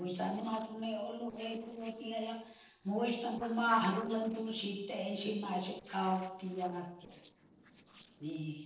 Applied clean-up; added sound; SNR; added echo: neural separator model SepFormer DNS4.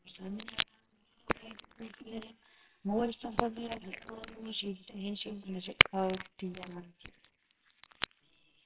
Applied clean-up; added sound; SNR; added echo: neural separator model SepFormer WHAMR!.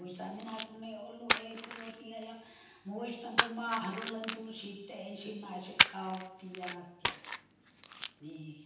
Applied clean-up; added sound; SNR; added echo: none; Splash, splatter; -5 dB; reverberation time 0.9 s.